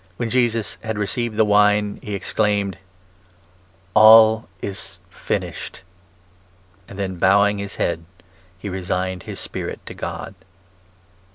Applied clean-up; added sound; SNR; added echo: none; none; none; none.